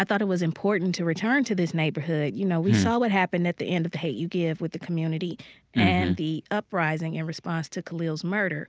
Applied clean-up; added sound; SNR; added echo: none; none; none; none.